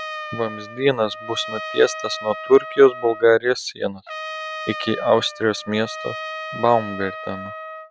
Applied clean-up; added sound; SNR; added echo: none; Trumpet; 11 dB; none.